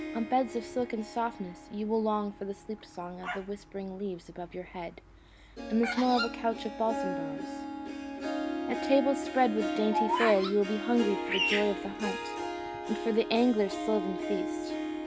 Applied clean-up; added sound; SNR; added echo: none; Harp + Bird vocalization, bird call, bird song; 4 dB; none.